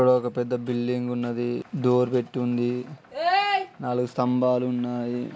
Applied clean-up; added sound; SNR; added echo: none; none; none; none.